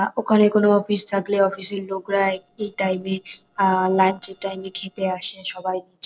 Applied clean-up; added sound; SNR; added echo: neural separator model SepFormer DNS4.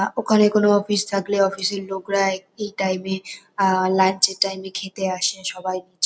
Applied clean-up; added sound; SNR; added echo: none; none; none; none.